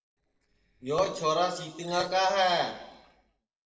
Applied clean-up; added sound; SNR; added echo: neural separator model SepFormer DNS4.